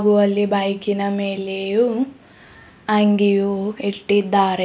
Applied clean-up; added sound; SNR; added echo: none; none; none; none.